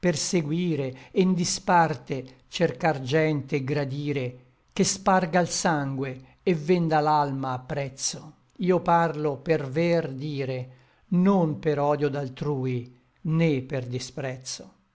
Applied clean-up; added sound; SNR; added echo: none; none; none; none.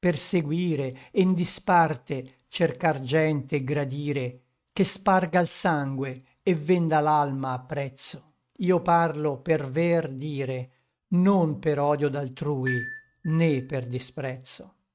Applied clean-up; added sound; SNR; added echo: neural mask model RNNoise.